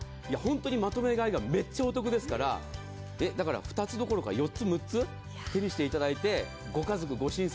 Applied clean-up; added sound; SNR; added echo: none; none; none; none.